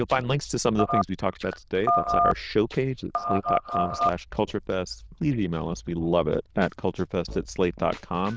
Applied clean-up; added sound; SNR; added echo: neural diffusion model UNIVERSE++.